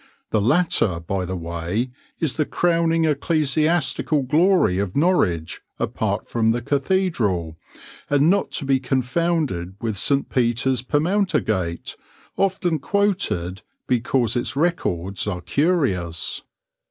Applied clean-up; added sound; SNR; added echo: none; none; none; none.